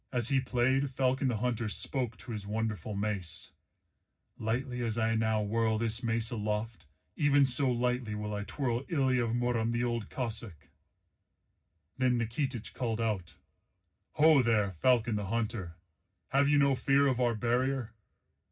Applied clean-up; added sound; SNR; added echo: none; none; none; reverberation time 0.4 s.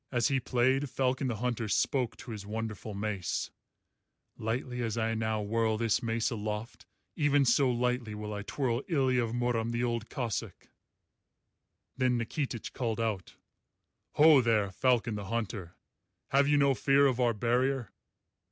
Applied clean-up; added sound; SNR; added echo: none; none; none; none.